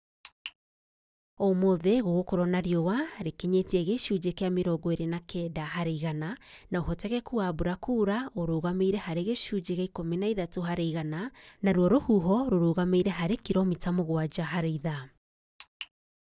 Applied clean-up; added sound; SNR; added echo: none; none; none; none.